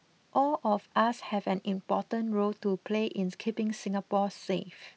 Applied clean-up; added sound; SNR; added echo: none; none; none; none.